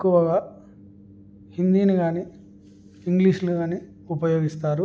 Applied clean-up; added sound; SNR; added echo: none; none; none; none.